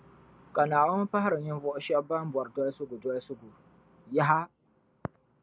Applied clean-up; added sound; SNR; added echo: none; none; none; none.